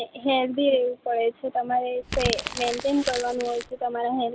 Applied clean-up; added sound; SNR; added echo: none; Crumpling, crinkling; 7 dB; none.